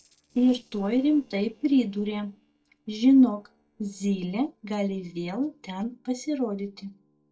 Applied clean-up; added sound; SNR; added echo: neural separator model SepFormer DNS4.